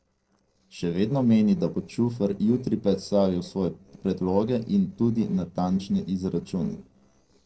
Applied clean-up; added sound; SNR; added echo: neural separator model SepFormer DNS4.